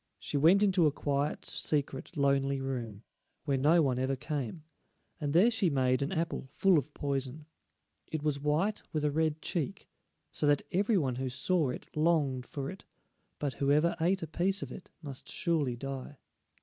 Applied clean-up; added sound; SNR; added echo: neural mask model Resemble Enhance denoiser.